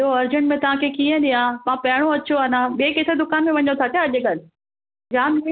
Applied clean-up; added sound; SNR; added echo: none; none; none; none.